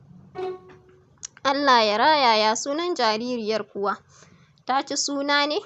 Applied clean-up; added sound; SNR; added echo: none; Bowed string instrument; 13 dB; none.